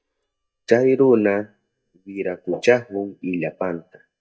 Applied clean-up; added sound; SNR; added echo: neural mask model DeepFilterNet 3.